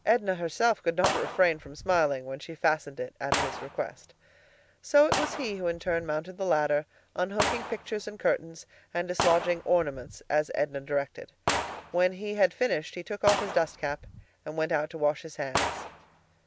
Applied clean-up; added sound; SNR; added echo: none; Gunshot, gunfire; 8 dB; none.